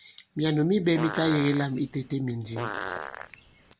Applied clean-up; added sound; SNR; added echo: none; Fart; 9 dB; none.